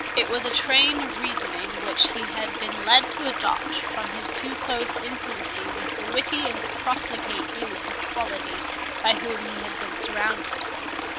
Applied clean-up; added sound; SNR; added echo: none; Stream; 4 dB; none.